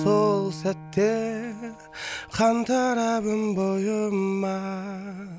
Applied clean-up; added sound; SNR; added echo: none; Piano; 14 dB; none.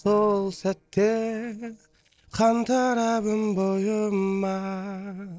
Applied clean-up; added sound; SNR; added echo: neural separator model SepFormer DNS4.